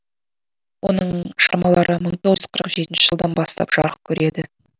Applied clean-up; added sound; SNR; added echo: none; none; none; none.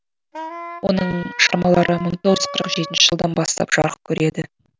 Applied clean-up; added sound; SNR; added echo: none; Wind instrument, woodwind instrument; 13 dB; none.